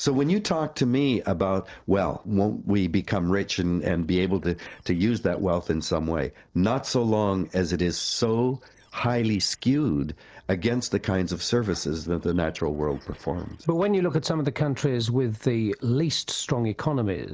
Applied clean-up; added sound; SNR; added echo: neural separator model SepFormer DNS4.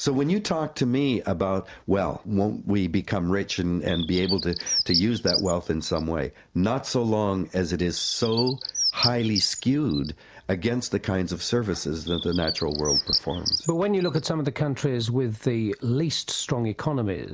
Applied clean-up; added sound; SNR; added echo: none; Bird; 6 dB; none.